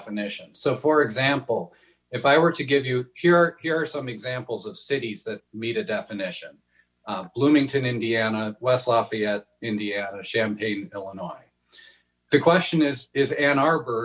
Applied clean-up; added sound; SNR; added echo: none; none; none; none.